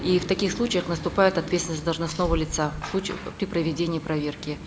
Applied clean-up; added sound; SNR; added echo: none; Wind / Bird; 15 dB; none.